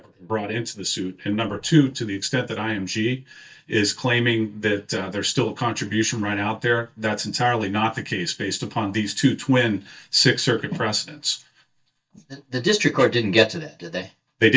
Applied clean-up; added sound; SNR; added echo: neural mask model DeepFilterNet 3.